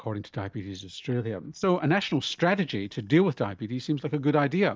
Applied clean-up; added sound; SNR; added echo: neural mask model DeepFilterNet 3.